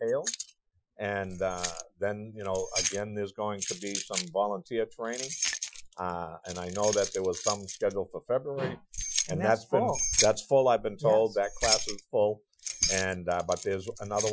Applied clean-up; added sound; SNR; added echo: classical method Wiener filter.